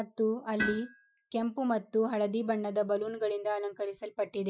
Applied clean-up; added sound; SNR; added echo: classical method Wiener filter.